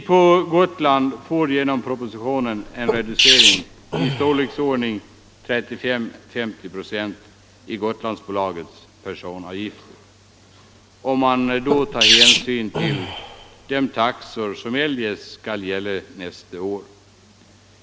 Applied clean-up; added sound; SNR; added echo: none; Sneeze; -2 dB; none.